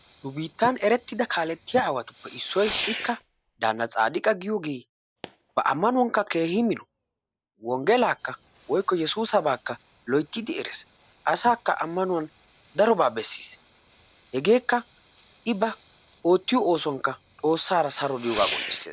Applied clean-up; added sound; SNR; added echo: none; Fireworks; 14 dB; none.